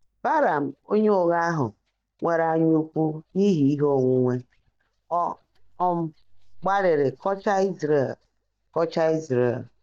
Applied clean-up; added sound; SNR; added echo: neural mask model DeepFilterNet 3.